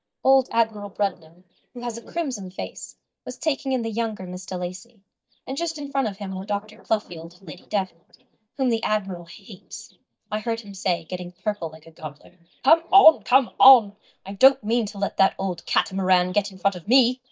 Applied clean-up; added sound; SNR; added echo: neural mask model DeepFilterNet 3.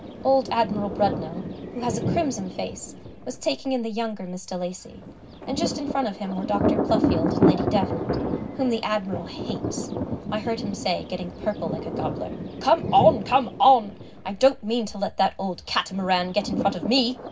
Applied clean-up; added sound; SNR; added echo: none; Thunder; 4 dB; reverberation time 0.4 s.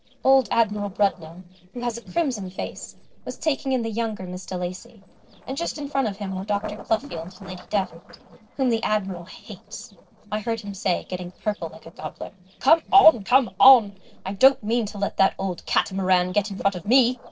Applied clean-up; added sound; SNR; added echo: neural separator model SepFormer DNS4.